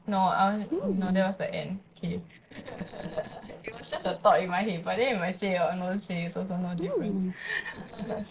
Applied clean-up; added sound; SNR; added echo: neural separator model SepFormer DNS4.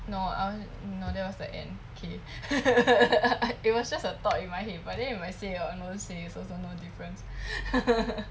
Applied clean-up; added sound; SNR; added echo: none; none; none; none.